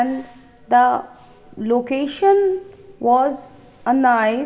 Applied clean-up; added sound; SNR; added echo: none; none; none; reverberation time 0.8 s.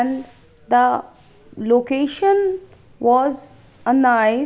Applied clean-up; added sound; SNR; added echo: none; none; none; none.